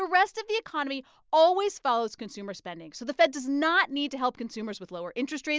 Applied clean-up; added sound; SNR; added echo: none; none; none; none.